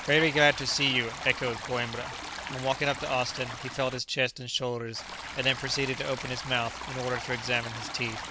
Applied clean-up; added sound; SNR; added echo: none; Stream; 9 dB; none.